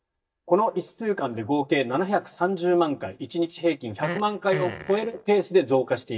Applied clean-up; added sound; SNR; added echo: neural mask model DeepFilterNet 3.